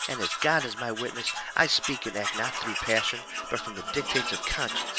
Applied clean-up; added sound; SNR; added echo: none; Tools; 3 dB; none.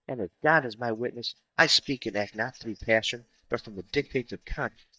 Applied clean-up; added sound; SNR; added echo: neural mask model DeepFilterNet 3.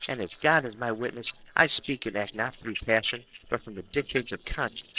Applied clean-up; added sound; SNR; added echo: neural separator model SepFormer DNS4.